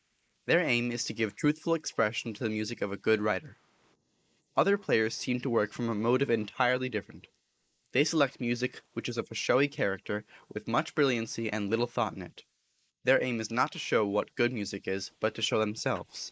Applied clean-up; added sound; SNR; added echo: neural mask model Resemble Enhance denoiser.